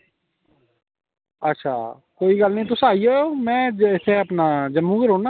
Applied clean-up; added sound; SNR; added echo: none; none; none; none.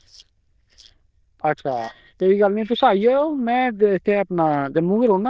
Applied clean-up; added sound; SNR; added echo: neural diffusion model UNIVERSE++.